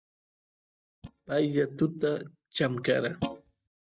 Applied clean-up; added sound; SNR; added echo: neural mask model DeepFilterNet 3.